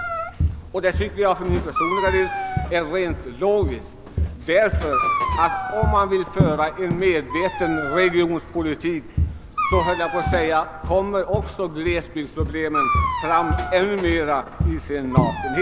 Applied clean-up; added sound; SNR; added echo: none; Walk, footsteps + Dog; 2 dB; none.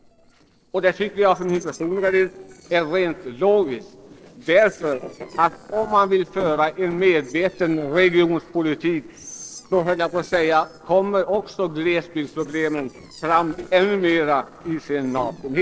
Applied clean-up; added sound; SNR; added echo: neural separator model SepFormer DNS4.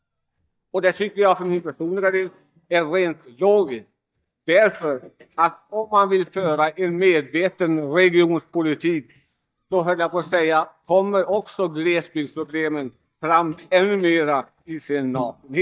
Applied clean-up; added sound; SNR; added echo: neural mask model DeepFilterNet 3.